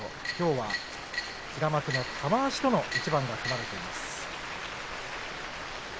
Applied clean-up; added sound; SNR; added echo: none; none; none; none.